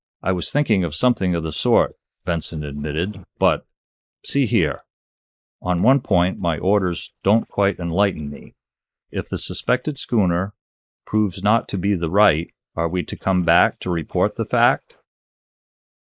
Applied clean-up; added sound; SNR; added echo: neural mask model Resemble Enhance denoiser.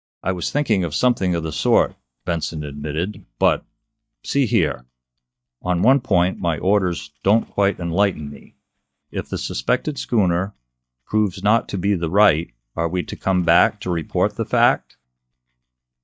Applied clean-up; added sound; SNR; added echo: neural mask model DeepFilterNet 3.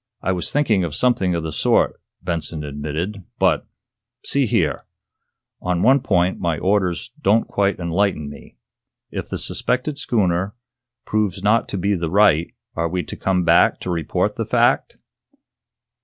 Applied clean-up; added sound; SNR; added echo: none; none; none; none.